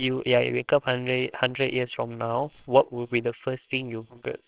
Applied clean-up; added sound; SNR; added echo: neural separator model SepFormer WHAMR!.